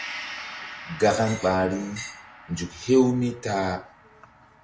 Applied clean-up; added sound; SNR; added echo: none; Gong; 15 dB; none.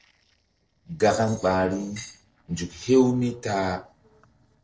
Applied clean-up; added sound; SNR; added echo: neural separator model SepFormer DNS4.